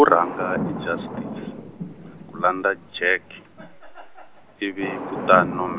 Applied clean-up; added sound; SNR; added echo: none; Thunder; 8 dB; none.